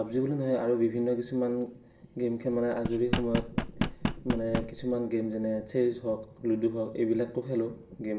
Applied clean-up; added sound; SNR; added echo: none; Knock; 3 dB; reverberation time 0.5 s.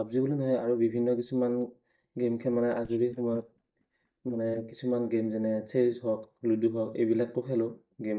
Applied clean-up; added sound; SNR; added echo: neural mask model DeepFilterNet 3.